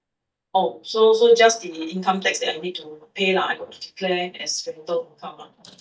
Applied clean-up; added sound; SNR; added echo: neural mask model DeepFilterNet 3.